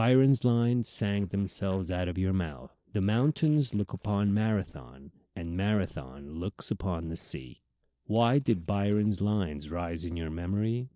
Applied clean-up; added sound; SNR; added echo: neural separator model SepFormer DNS4.